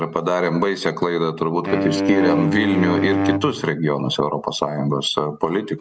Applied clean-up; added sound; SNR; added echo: none; Wind instrument, woodwind instrument; 1 dB; none.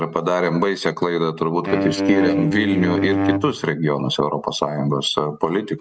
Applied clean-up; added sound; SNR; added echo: neural mask model RNNoise.